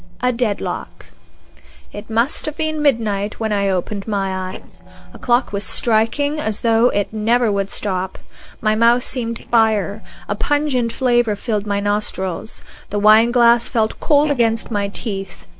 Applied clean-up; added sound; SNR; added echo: neural separator model SepFormer DNS4.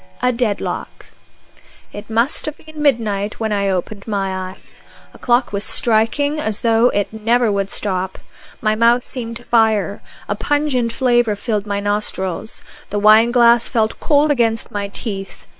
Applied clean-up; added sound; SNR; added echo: neural separator model SepFormer WHAM!.